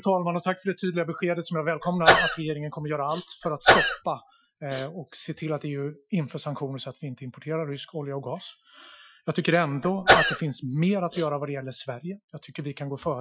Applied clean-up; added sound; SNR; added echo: classical method Wiener filter.